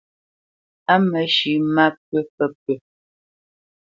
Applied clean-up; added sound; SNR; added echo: none; none; none; none.